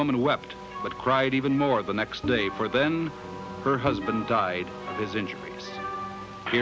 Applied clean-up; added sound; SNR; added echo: none; Bowed string instrument; 12 dB; none.